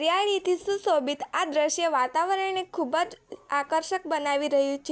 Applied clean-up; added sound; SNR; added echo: none; none; none; none.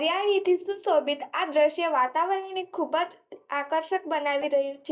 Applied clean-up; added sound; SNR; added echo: neural mask model DeepFilterNet 3.